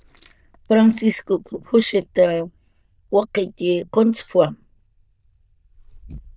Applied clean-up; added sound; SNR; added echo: neural diffusion model UNIVERSE++.